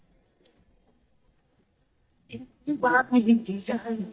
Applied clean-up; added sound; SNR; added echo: neural mask model DeepFilterNet 3.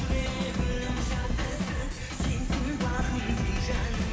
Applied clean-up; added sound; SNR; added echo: none; Drum / Drum kit; 1 dB; reverberation time 2.4 s.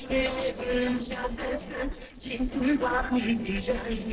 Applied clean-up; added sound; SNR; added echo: neural separator model SepFormer DNS4.